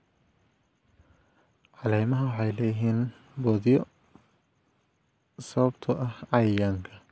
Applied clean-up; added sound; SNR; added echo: none; none; none; none.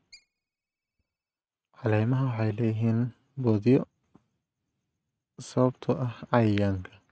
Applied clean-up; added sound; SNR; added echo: neural mask model RNNoise.